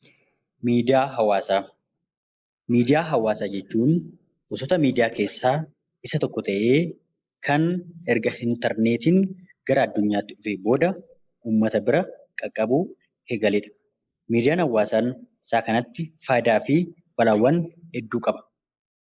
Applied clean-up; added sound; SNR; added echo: neural mask model Resemble Enhance denoiser.